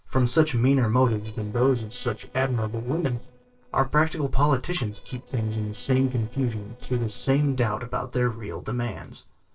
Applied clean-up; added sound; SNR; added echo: neural separator model SepFormer DNS4.